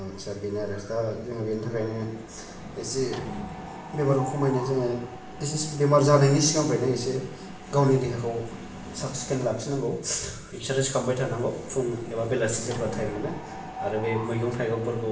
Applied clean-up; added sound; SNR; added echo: none; Mechanisms; 14 dB; reverberation time 0.7 s.